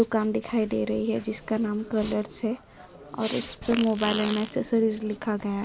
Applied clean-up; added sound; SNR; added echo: none; Fart; 14 dB; none.